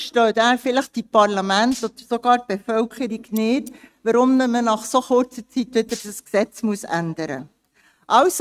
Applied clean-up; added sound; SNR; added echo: neural mask model RNNoise.